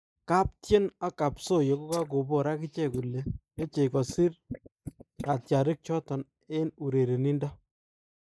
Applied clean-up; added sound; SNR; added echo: neural mask model Resemble Enhance denoiser.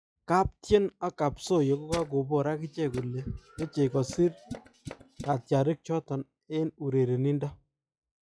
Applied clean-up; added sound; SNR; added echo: classical method log-MMSE.